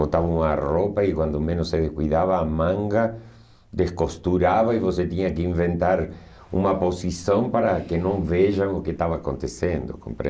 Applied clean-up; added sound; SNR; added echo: none; none; none; none.